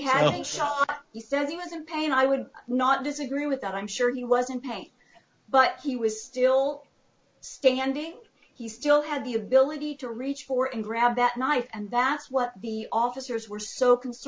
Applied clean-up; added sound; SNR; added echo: none; none; none; none.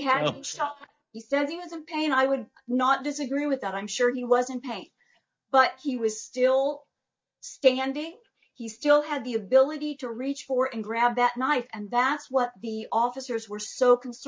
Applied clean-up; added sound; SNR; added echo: neural mask model DeepFilterNet 3.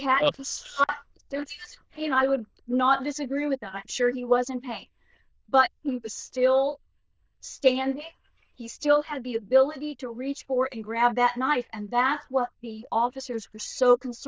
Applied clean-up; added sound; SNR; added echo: neural diffusion model UNIVERSE++.